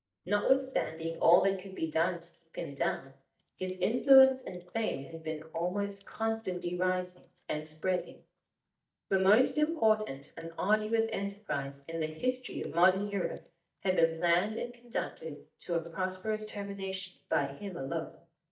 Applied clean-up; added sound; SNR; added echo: neural mask model DeepFilterNet 3.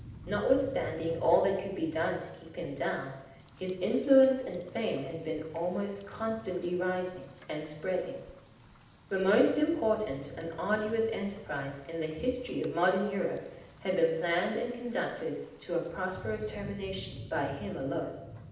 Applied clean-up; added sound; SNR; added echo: none; Rain; 18 dB; reverberation time 0.8 s.